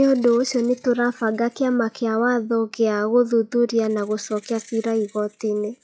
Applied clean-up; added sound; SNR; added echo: classical method log-MMSE.